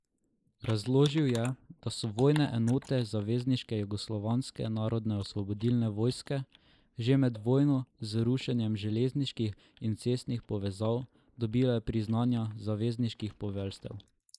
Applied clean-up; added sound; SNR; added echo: neural mask model Resemble Enhance denoiser.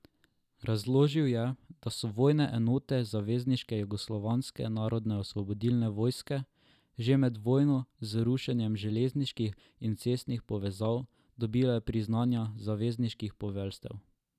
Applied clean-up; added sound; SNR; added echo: none; none; none; none.